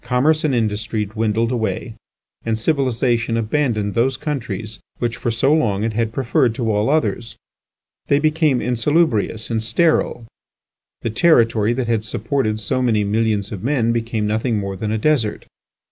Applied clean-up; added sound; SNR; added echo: none; none; none; none.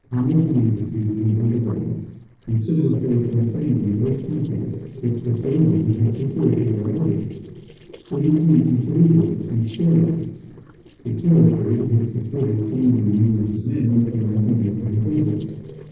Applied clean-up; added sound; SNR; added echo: neural separator model SepFormer DNS4.